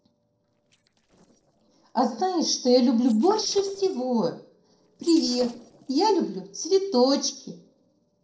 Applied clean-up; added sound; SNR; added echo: neural separator model SepFormer DNS4.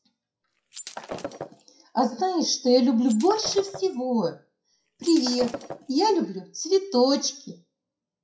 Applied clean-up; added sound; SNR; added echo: classical method WPE with log-MMSE.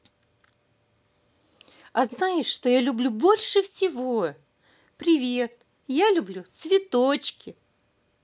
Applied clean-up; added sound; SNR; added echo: none; none; none; none.